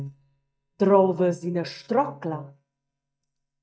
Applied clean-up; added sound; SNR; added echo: neural mask model DeepFilterNet 3.